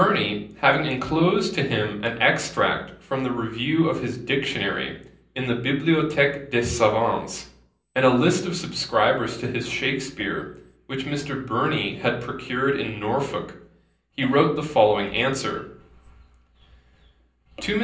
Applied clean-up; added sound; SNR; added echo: none; none; none; reverberation time 0.6 s.